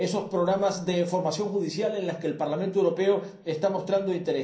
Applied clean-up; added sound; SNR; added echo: none; none; none; reverberation time 0.6 s.